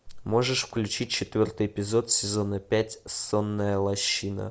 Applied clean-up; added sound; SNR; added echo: none; none; none; none.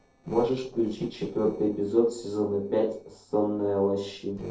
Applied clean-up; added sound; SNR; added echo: neural separator model SepFormer DNS4.